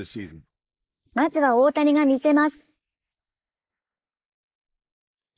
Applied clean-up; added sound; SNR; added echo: neural mask model Resemble Enhance denoiser.